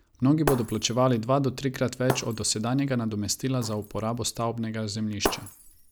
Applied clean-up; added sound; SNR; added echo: none; Shatter; 10 dB; none.